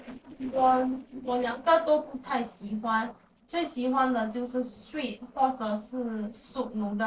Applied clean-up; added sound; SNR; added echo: neural separator model SepFormer DNS4.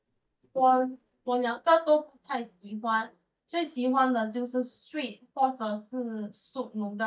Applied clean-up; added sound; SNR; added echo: neural mask model DeepFilterNet 3.